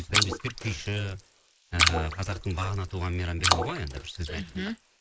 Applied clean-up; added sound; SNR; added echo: neural mask model Resemble Enhance denoiser.